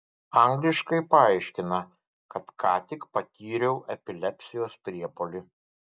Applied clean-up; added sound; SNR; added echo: none; none; none; none.